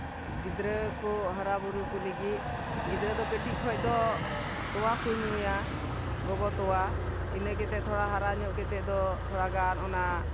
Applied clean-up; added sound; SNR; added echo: none; Motor vehicle (road); 2 dB; none.